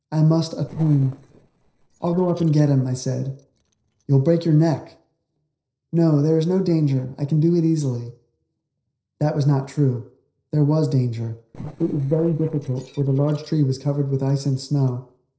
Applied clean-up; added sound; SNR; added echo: neural separator model SepFormer DNS4.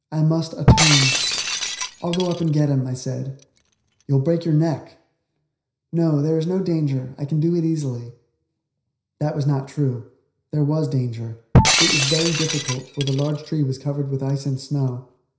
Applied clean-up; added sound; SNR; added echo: none; Shatter; -1 dB; reverberation time 0.5 s.